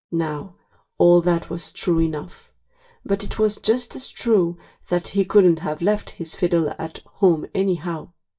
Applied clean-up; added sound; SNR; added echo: neural mask model DeepFilterNet 3.